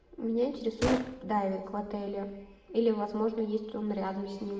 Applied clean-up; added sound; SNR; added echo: none; Gunshot, gunfire; 8 dB; reverberation time 0.9 s.